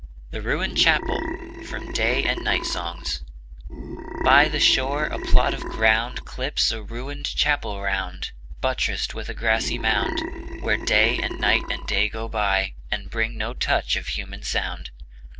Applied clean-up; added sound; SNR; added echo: none; Burping, eructation; 9 dB; none.